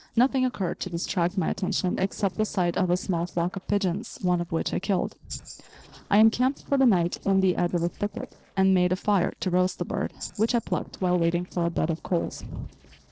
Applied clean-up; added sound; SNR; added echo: neural separator model SepFormer DNS4.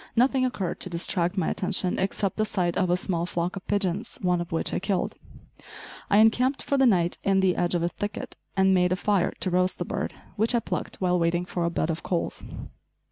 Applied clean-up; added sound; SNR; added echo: none; none; none; none.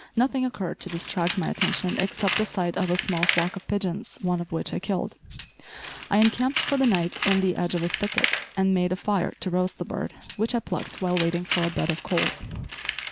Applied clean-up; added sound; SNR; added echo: none; Tambourine + Tools; 6 dB; none.